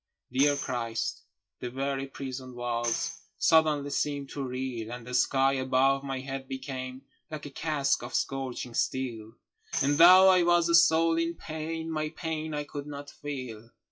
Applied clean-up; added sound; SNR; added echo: classical method WPE with log-MMSE.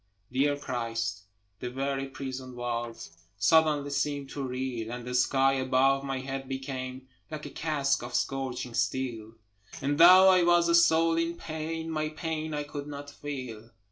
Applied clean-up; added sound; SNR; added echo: neural separator model SepFormer DNS4.